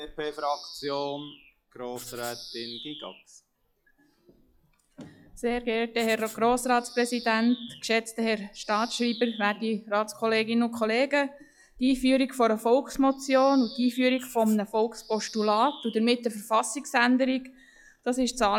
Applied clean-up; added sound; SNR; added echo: classical method log-MMSE.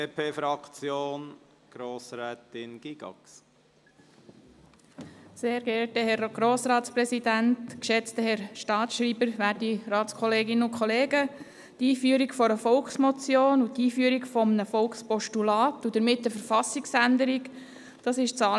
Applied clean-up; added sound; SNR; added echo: none; none; none; none.